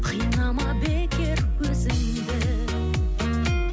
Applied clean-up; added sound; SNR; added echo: none; none; none; none.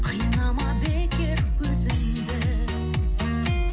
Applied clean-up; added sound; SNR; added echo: none; none; none; reverberation time 0.5 s.